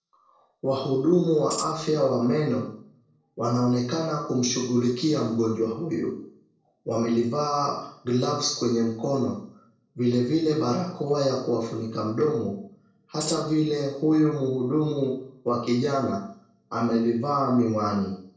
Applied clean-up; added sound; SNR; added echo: neural separator model SepFormer DNS4.